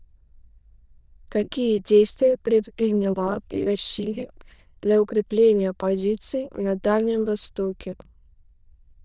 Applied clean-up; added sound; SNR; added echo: neural diffusion model UNIVERSE++.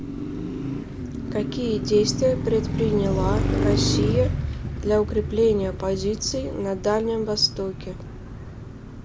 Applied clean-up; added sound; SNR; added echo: none; Car passing by; 2 dB; none.